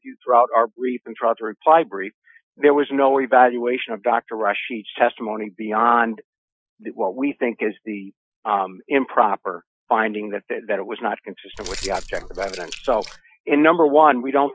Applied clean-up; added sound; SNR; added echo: classical method Wiener filter.